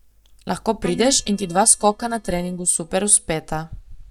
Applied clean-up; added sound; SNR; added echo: neural mask model DeepFilterNet 3.